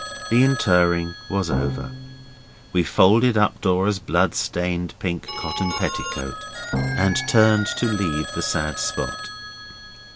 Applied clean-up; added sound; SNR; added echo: none; Drum + Telephone; 9 dB; none.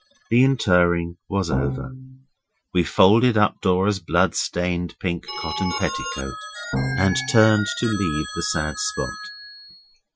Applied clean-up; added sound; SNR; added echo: classical method Wiener filter.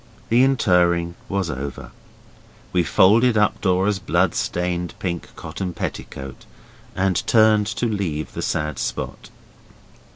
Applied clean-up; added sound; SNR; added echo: none; none; none; none.